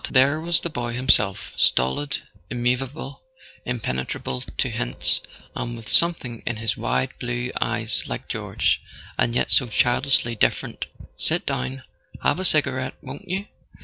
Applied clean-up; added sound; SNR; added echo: neural separator model SepFormer DNS4.